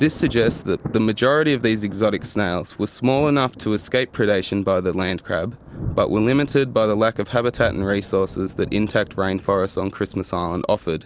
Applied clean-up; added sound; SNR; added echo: none; Thunder; 16 dB; none.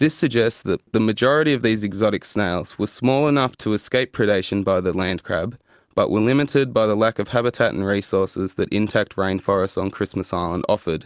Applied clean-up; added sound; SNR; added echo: none; none; none; none.